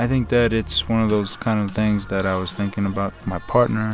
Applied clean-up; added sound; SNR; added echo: none; none; none; none.